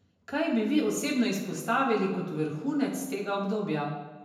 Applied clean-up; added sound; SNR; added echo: none; none; none; reverberation time 0.9 s.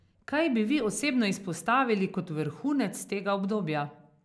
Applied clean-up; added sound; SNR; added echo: none; none; none; none.